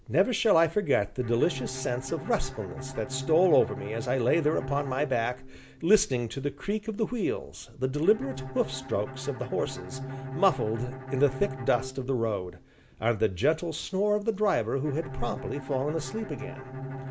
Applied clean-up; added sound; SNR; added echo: none; Bowed string instrument; 12 dB; none.